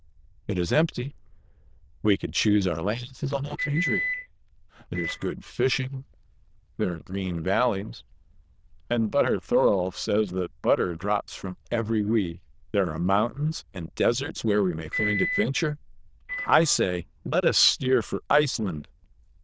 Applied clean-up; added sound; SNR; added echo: neural diffusion model UNIVERSE++.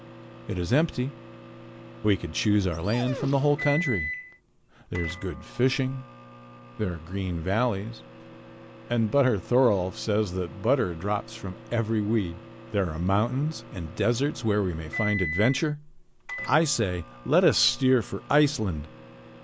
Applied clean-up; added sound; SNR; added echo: none; Microwave oven + Dog; 13 dB; none.